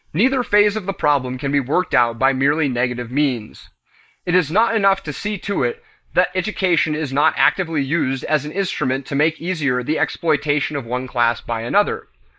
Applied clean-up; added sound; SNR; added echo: neural mask model Resemble Enhance denoiser.